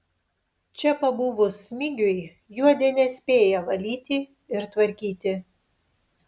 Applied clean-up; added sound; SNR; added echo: none; none; none; none.